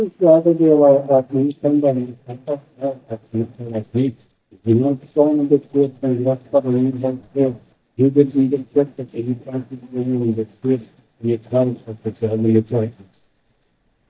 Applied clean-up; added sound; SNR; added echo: neural mask model DeepFilterNet 3.